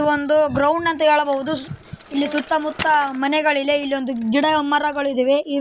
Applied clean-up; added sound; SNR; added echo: none; Bicycle; 19 dB; none.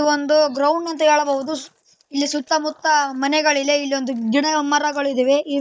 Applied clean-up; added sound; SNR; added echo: neural mask model DeepFilterNet 3.